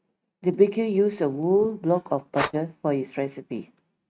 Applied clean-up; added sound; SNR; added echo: neural mask model RNNoise.